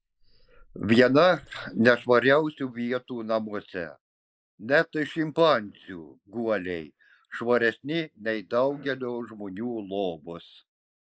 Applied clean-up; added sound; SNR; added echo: neural mask model Resemble Enhance denoiser.